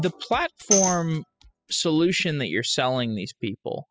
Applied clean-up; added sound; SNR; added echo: classical method spectral subtraction.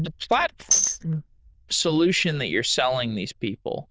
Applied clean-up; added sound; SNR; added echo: neural diffusion model UNIVERSE++.